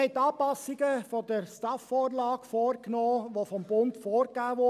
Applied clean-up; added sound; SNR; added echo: none; none; none; none.